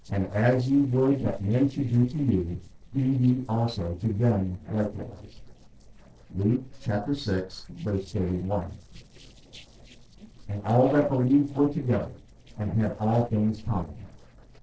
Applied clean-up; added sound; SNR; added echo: neural separator model SepFormer DNS4.